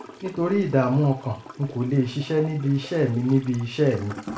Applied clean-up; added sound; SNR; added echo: none; Toilet flush / Gurgling; 18 dB; reverberation time 0.4 s.